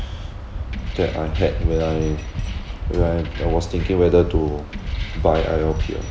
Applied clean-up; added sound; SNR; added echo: none; Keys jangling; 19 dB; none.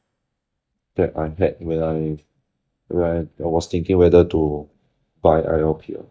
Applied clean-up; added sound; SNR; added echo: neural mask model DeepFilterNet 3.